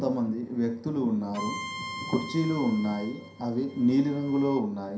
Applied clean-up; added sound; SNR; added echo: none; Bowed string instrument; 13 dB; reverberation time 0.5 s.